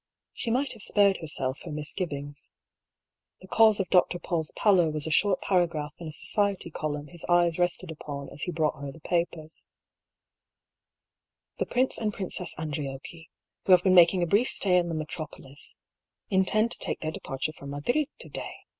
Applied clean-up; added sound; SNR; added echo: none; none; none; none.